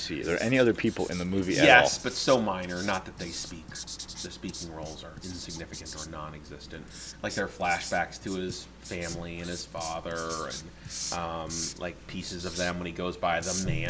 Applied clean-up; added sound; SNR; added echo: none; Writing; 12 dB; none.